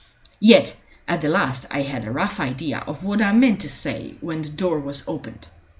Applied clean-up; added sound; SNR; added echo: none; none; none; none.